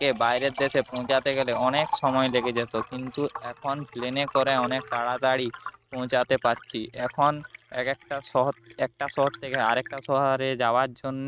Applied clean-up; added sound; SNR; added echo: neural mask model RNNoise.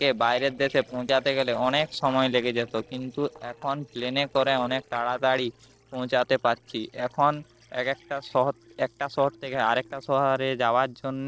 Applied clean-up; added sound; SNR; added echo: neural separator model SepFormer DNS4.